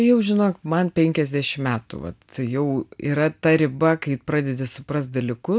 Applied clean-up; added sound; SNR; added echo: none; none; none; none.